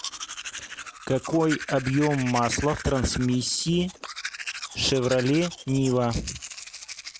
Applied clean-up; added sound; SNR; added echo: none; Domestic sounds, home sounds; 11 dB; none.